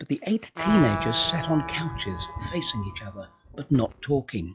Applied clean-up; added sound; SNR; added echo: classical method log-MMSE.